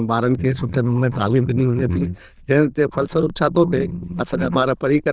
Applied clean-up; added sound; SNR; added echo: neural diffusion model UNIVERSE++.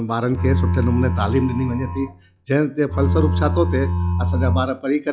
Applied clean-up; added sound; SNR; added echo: classical method log-MMSE.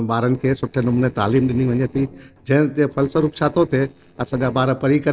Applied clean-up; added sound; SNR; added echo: neural separator model SepFormer DNS4.